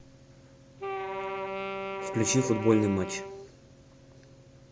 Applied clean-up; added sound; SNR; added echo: none; Wind instrument, woodwind instrument; 5 dB; none.